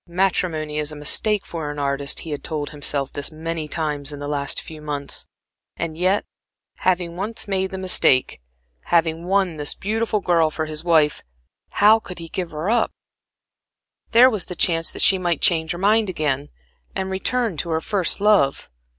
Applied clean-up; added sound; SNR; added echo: none; none; none; none.